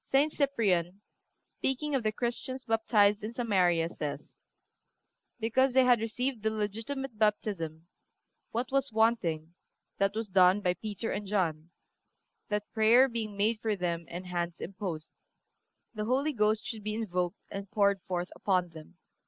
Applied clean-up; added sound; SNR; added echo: none; none; none; none.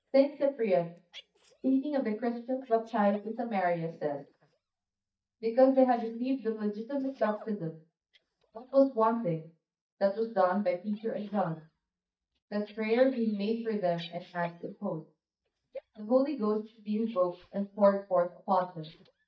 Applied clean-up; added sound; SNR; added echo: neural mask model DeepFilterNet 3.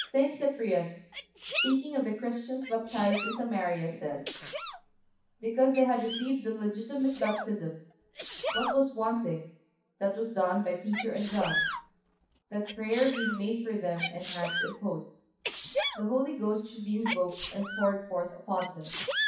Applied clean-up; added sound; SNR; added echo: none; Sneeze; 6 dB; reverberation time 0.6 s.